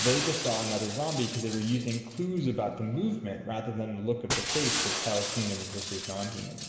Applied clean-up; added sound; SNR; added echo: none; Shatter; 4 dB; reverberation time 2.1 s.